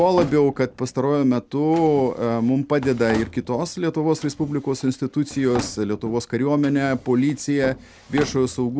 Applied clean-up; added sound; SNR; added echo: none; Drawer open or close; 16 dB; none.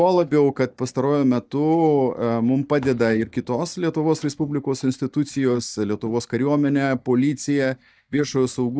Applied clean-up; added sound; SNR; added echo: neural mask model DeepFilterNet 3.